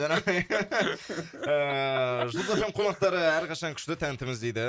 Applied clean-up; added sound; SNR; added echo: neural mask model Resemble Enhance denoiser.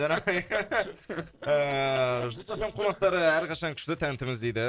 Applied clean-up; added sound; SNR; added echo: neural separator model SepFormer DNS4.